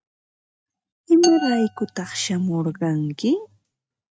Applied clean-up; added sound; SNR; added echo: neural mask model RNNoise.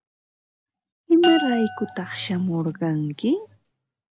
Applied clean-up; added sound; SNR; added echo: none; Glass; 1 dB; none.